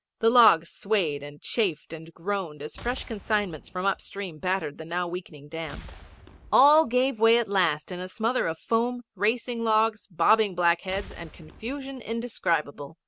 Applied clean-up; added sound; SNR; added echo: none; Boom; 18 dB; none.